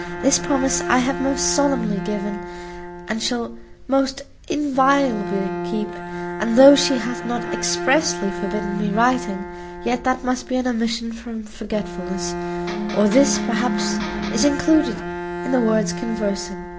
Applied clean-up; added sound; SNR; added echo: none; Electric guitar + Bowed string instrument; 6 dB; none.